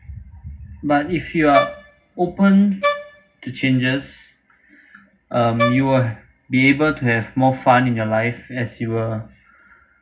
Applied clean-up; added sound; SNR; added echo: none; Wind instrument, woodwind instrument; 4 dB; reverberation time 0.4 s.